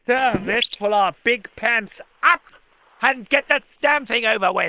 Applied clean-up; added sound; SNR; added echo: neural separator model SepFormer WHAM!.